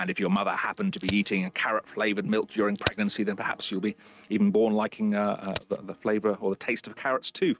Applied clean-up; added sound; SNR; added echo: neural mask model RNNoise.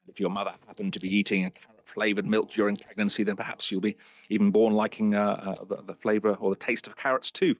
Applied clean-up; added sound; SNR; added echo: neural mask model DeepFilterNet 3.